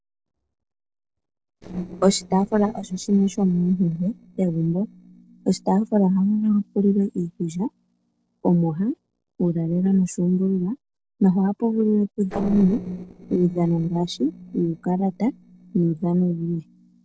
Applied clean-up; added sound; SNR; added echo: neural separator model SepFormer DNS4.